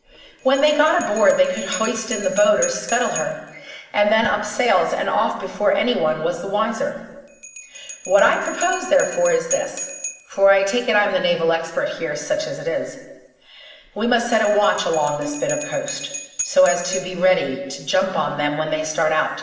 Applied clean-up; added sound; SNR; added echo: none; Bell; 15 dB; reverberation time 1.2 s.